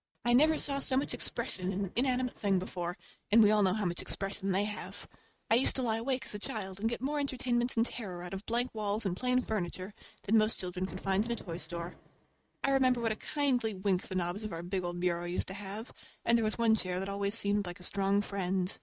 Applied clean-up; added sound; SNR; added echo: neural mask model RNNoise.